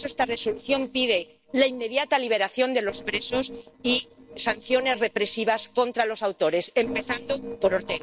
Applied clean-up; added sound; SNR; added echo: neural separator model SepFormer DNS4.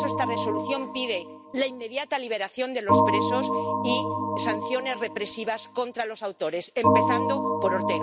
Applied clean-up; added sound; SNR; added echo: none; Organ; -3 dB; none.